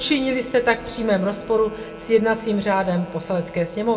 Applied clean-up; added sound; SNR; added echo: none; Wind instrument, woodwind instrument; 19 dB; reverberation time 1.1 s.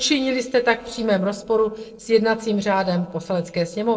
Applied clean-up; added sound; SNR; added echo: neural separator model SepFormer DNS4.